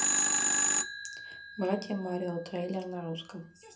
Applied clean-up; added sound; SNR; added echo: none; Telephone; -4 dB; reverberation time 0.3 s.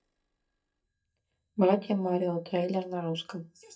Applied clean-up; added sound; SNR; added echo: neural mask model DeepFilterNet 3.